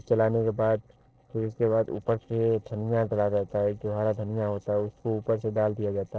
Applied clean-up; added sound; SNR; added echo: neural separator model SepFormer DNS4.